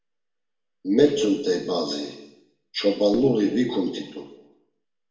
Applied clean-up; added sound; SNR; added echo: none; none; none; reverberation time 0.8 s.